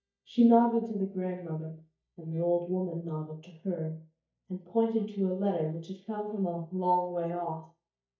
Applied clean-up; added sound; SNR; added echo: neural mask model DeepFilterNet 3.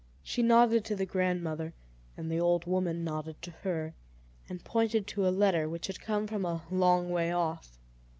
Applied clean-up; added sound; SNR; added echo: none; none; none; none.